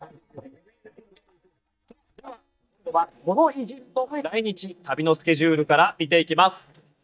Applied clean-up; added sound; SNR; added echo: neural mask model DeepFilterNet 3.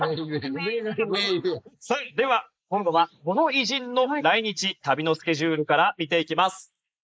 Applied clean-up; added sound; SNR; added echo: neural mask model Resemble Enhance denoiser.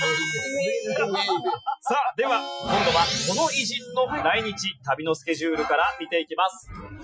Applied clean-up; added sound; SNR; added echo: classical method Wiener filter.